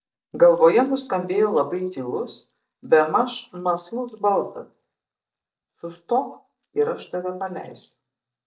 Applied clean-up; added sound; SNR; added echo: neural mask model DeepFilterNet 3.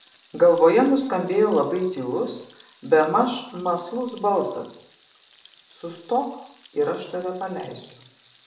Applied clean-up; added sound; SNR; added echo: none; Frying (food); 20 dB; reverberation time 0.6 s.